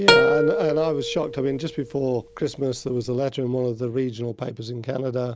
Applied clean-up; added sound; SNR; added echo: none; Plucked string instrument; -2 dB; none.